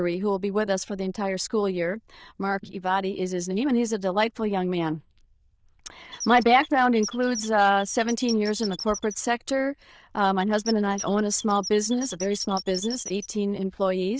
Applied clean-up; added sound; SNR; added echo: neural diffusion model UNIVERSE++.